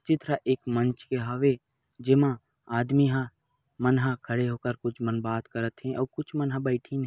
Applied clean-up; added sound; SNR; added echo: none; none; none; none.